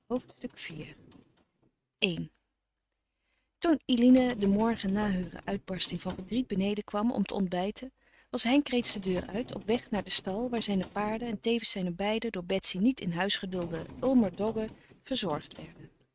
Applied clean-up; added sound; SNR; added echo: neural mask model RNNoise.